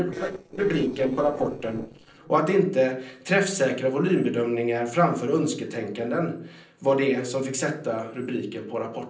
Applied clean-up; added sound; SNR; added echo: neural separator model SepFormer DNS4.